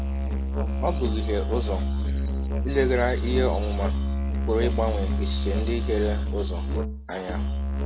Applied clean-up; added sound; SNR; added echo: none; Musical instrument; -3 dB; none.